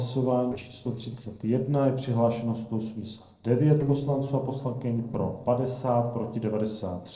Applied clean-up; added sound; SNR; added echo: neural separator model SepFormer DNS4.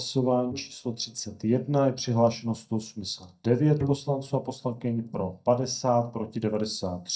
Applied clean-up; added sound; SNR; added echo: neural mask model DeepFilterNet 3.